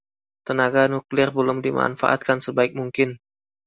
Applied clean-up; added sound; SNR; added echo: none; none; none; none.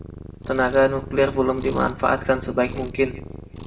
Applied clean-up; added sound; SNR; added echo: none; Cat; 11 dB; reverberation time 0.8 s.